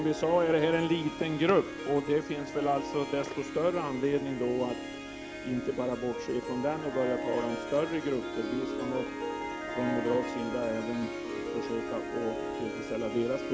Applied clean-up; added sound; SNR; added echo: none; Harp; 6 dB; none.